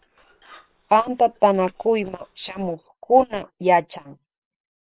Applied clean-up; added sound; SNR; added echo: neural separator model SepFormer WHAM!.